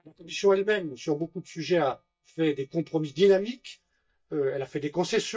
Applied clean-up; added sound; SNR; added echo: neural mask model DeepFilterNet 3.